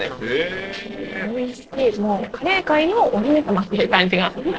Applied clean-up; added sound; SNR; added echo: neural separator model SepFormer DNS4.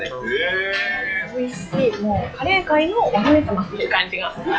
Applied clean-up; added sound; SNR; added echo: classical method WPE with log-MMSE.